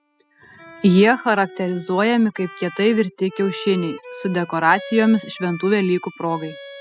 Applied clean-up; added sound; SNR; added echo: classical method spectral subtraction.